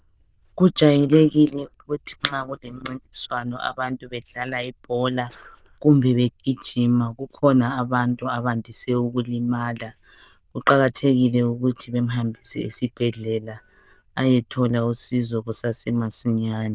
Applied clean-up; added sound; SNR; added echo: neural diffusion model UNIVERSE++.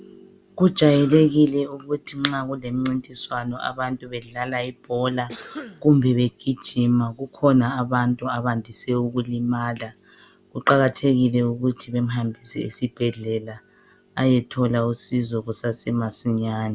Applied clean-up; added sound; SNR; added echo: none; Cough; 17 dB; none.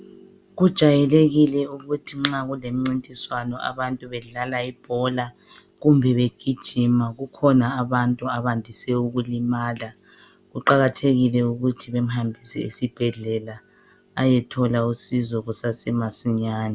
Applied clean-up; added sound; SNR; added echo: none; none; none; none.